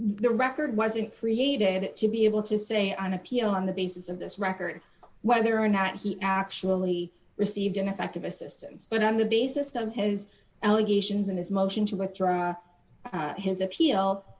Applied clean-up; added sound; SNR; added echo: none; none; none; none.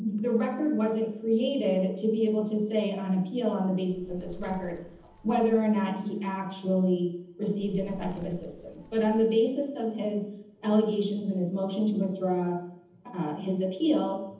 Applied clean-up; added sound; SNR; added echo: none; Bird; 17 dB; reverberation time 0.8 s.